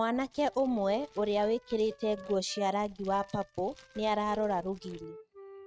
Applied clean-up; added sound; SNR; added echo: neural mask model RNNoise.